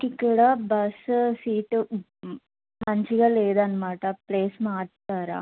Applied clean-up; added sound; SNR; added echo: none; none; none; none.